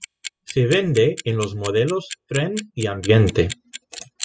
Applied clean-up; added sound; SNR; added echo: classical method spectral subtraction.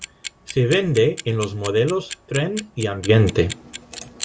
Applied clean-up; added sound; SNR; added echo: none; Clock; 15 dB; none.